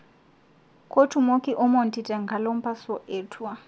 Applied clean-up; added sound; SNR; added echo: none; none; none; none.